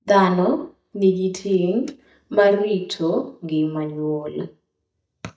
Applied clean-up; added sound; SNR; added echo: neural mask model DeepFilterNet 3.